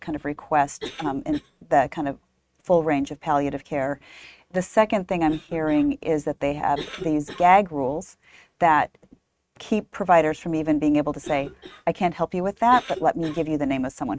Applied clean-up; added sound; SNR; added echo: neural mask model RNNoise.